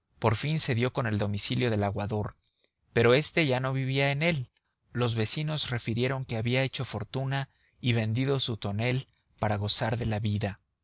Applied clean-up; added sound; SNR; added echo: none; none; none; none.